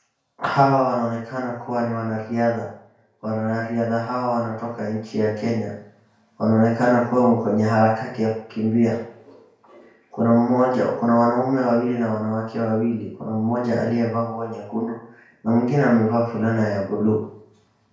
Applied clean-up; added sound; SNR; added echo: none; none; none; reverberation time 0.5 s.